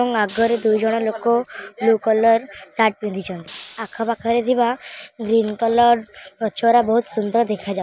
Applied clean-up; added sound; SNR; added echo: none; Shatter; 18 dB; none.